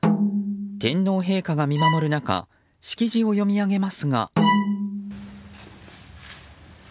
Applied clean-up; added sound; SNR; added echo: none; Snare drum + Bowed string instrument; 1 dB; none.